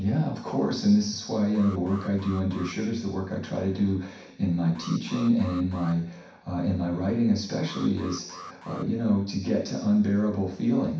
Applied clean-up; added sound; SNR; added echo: none; Alarm; 19 dB; reverberation time 0.6 s.